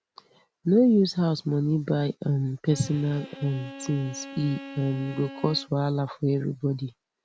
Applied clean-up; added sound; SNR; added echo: none; Bowed string instrument; 15 dB; none.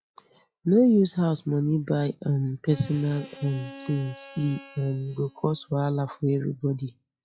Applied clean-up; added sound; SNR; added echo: classical method log-MMSE.